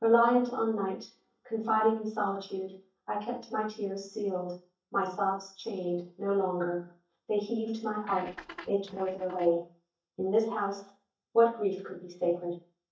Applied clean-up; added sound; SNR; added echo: neural mask model DeepFilterNet 3.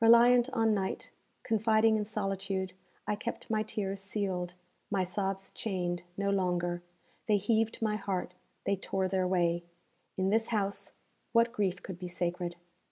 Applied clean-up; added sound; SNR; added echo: none; none; none; none.